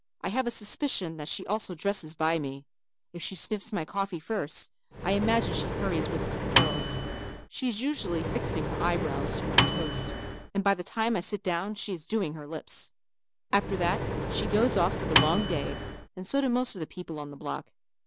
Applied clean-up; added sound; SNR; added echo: none; Microwave oven; -2 dB; none.